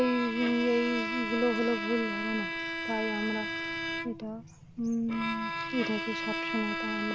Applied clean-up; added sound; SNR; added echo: none; Bowed string instrument; 3 dB; none.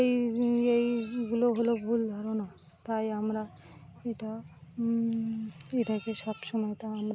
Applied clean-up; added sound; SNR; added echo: none; none; none; none.